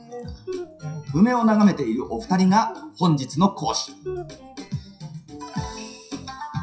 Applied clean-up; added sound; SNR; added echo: classical method WPE with log-MMSE.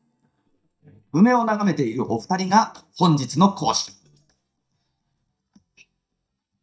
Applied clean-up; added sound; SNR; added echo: neural mask model DeepFilterNet 3.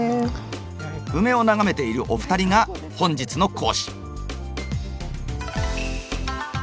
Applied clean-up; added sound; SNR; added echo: none; none; none; none.